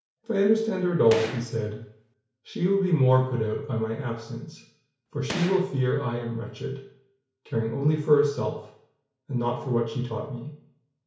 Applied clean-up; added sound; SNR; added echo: none; Gunshot, gunfire; 11 dB; reverberation time 0.6 s.